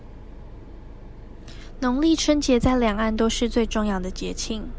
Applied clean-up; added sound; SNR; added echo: none; none; none; none.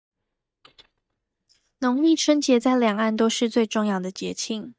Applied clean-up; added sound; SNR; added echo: neural mask model DeepFilterNet 3.